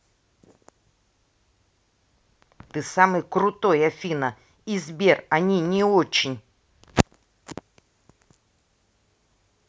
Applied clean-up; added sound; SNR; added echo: none; none; none; none.